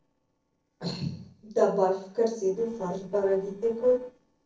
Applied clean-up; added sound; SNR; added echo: neural separator model SepFormer DNS4.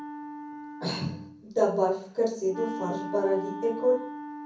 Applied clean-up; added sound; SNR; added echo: none; Wind instrument, woodwind instrument; 10 dB; reverberation time 0.6 s.